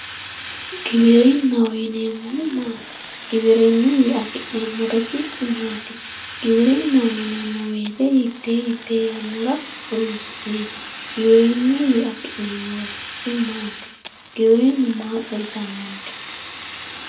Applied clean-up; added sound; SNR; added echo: none; Fire; 14 dB; reverberation time 0.2 s.